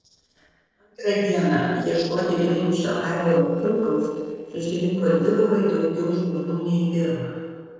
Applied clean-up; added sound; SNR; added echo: neural separator model SepFormer DNS4.